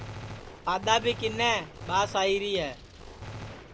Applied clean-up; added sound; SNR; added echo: none; Gunshot, gunfire; 12 dB; none.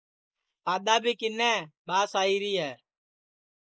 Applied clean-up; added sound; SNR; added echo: neural mask model Resemble Enhance denoiser.